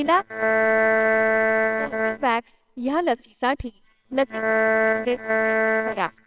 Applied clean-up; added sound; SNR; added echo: neural separator model SepFormer WHAMR!.